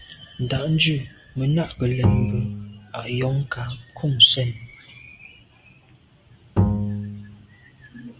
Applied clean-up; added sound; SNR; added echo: none; Bowed string instrument; 0 dB; none.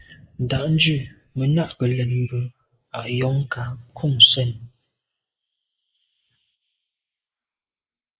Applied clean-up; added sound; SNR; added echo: neural mask model Resemble Enhance denoiser.